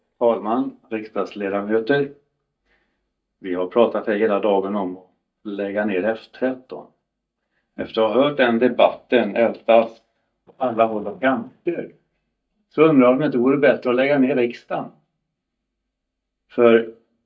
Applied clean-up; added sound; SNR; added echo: neural mask model DeepFilterNet 3.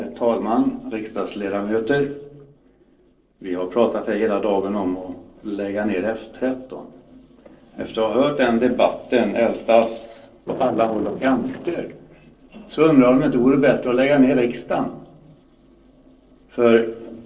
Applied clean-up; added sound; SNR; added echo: neural separator model SepFormer DNS4.